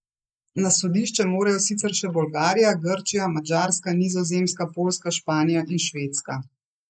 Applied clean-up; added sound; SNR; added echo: neural mask model Resemble Enhance denoiser.